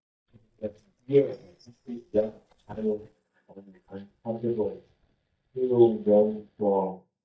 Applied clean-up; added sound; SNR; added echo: neural mask model DeepFilterNet 3.